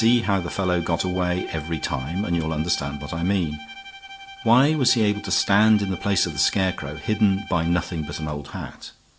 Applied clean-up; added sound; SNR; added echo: none; Bowed string instrument; 16 dB; none.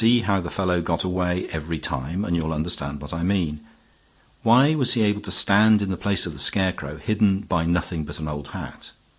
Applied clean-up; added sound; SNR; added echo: none; none; none; none.